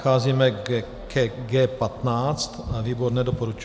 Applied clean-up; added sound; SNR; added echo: none; none; none; none.